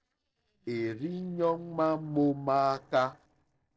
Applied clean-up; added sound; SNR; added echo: neural separator model SepFormer DNS4.